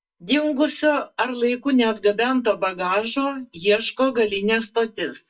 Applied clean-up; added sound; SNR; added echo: neural mask model DeepFilterNet 3.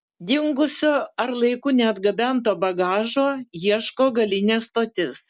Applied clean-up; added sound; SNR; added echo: none; none; none; none.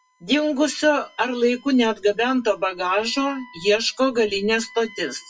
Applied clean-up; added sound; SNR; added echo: classical method WPE with log-MMSE.